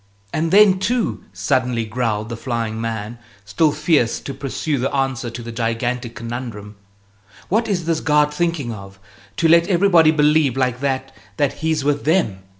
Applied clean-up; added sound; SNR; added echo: none; none; none; none.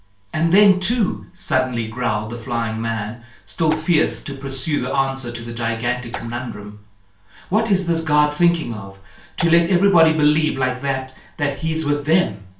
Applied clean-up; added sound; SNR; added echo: none; Raindrop / Splash, splatter; 17 dB; reverberation time 0.3 s.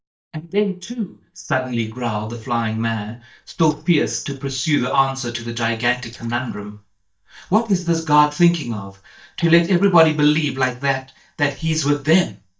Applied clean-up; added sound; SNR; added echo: neural mask model DeepFilterNet 3.